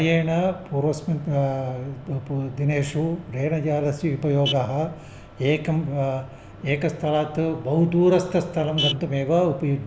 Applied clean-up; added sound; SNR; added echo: none; Vehicle horn, car horn, honking; 16 dB; none.